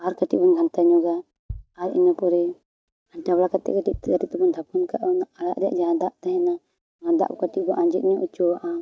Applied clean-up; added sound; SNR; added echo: neural mask model RNNoise.